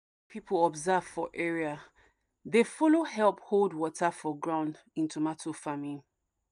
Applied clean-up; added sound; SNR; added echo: none; none; none; none.